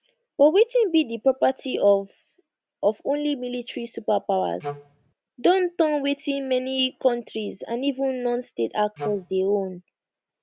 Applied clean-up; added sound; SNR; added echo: none; Wind instrument, woodwind instrument; 11 dB; none.